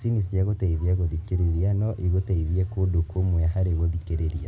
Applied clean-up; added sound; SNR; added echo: none; none; none; none.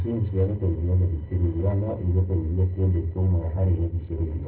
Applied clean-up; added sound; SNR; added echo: neural separator model SepFormer DNS4.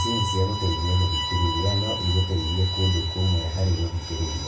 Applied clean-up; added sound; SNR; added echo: none; Bowed string instrument; 6 dB; reverberation time 0.3 s.